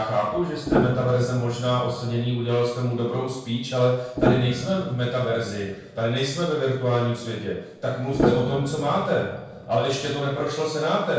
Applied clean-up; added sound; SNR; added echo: none; Piano; 5 dB; reverberation time 0.7 s.